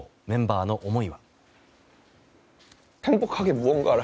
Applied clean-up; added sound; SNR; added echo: none; none; none; none.